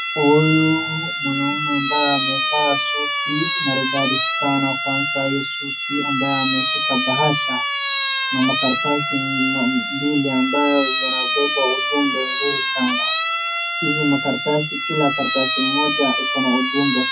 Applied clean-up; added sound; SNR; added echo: classical method WPE with log-MMSE.